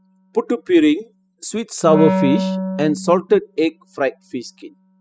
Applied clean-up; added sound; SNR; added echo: classical method spectral subtraction.